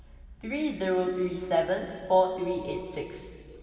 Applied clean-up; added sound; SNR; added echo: none; none; none; reverberation time 2.5 s.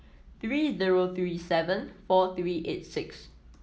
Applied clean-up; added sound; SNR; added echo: none; none; none; none.